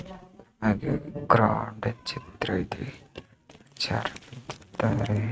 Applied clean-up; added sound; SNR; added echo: neural mask model RNNoise.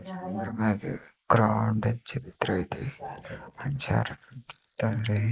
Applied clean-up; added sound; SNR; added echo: neural mask model Resemble Enhance denoiser.